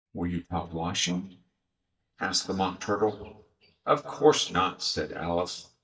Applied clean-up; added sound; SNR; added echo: neural mask model DeepFilterNet 3.